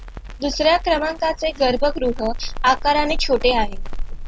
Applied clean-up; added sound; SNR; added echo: none; Crackle; 6 dB; none.